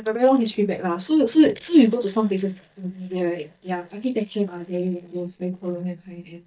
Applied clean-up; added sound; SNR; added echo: neural mask model DeepFilterNet 3.